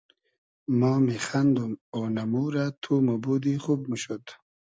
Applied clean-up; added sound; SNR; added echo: none; none; none; none.